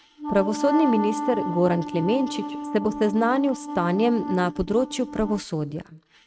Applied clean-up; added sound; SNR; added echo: neural mask model RNNoise.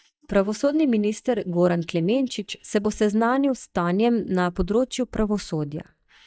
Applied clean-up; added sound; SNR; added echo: neural mask model DeepFilterNet 3.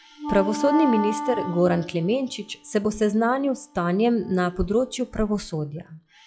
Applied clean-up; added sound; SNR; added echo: classical method log-MMSE.